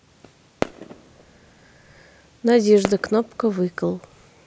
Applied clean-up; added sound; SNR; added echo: none; Fireworks; 11 dB; none.